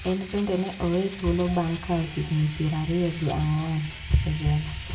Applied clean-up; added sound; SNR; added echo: none; Domestic sounds, home sounds; 14 dB; reverberation time 0.7 s.